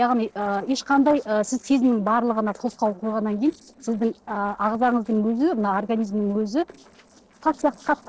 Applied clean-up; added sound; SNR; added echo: neural separator model SepFormer DNS4.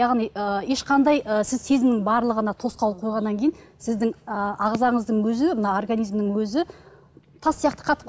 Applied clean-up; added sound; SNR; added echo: none; none; none; none.